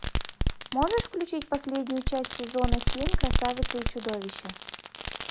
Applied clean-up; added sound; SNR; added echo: none; Fireworks; -3 dB; none.